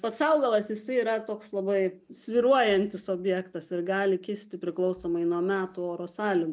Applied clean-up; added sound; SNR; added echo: none; none; none; none.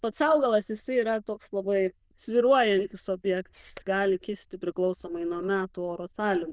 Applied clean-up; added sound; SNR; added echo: neural diffusion model UNIVERSE++.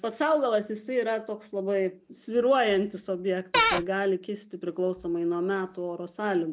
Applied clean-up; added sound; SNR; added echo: none; Cupboard open or close / Door; -4 dB; none.